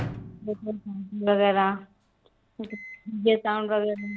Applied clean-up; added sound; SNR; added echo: none; Microwave oven; 16 dB; none.